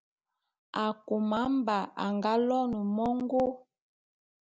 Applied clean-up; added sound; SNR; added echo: none; none; none; none.